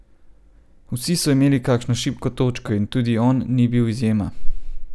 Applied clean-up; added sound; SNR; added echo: none; none; none; none.